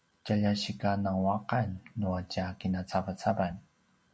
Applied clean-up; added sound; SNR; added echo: none; none; none; none.